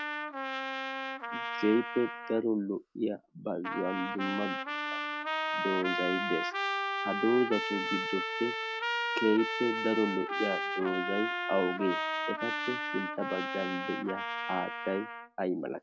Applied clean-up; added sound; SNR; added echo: none; Trumpet; 2 dB; none.